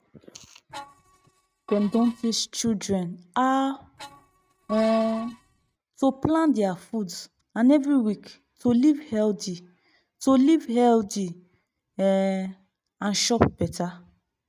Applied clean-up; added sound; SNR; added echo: neural mask model RNNoise.